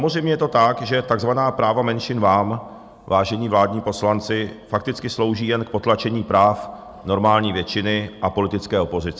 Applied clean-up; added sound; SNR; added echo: none; none; none; none.